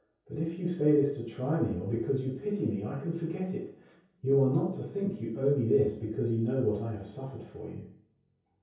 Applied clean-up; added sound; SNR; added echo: none; none; none; reverberation time 0.6 s.